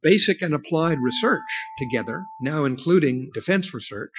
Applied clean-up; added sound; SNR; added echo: classical method Wiener filter.